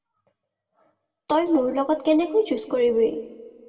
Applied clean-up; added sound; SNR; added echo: none; none; none; reverberation time 1.2 s.